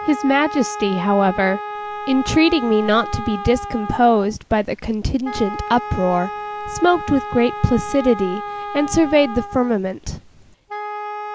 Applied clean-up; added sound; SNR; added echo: none; Wind instrument, woodwind instrument; 10 dB; none.